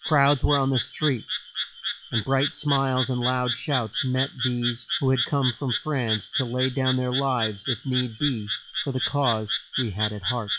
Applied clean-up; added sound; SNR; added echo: classical method log-MMSE.